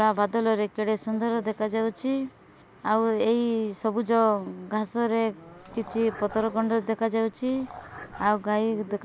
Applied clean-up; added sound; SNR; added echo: none; Dog; 18 dB; none.